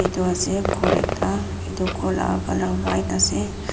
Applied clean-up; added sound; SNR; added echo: none; Clock + Fireworks; 3 dB; none.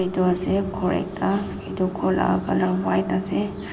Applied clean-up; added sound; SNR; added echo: none; none; none; none.